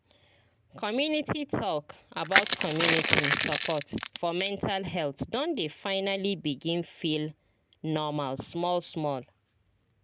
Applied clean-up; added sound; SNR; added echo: none; Crushing; -4 dB; none.